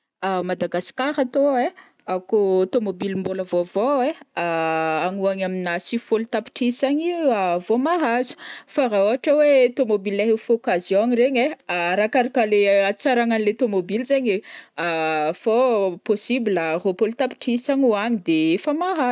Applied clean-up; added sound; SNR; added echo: none; none; none; none.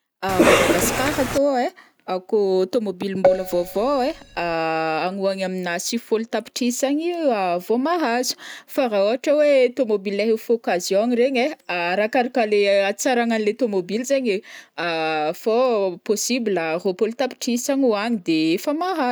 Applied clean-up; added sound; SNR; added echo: none; Keyboard (musical) + Cough; -1 dB; none.